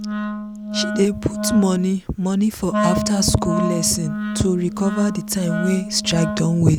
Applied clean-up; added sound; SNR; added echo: none; Wind instrument, woodwind instrument; 5 dB; none.